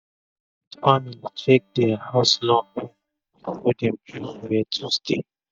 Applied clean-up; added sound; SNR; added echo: neural mask model DeepFilterNet 3.